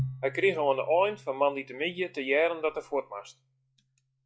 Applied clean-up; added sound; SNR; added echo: classical method log-MMSE.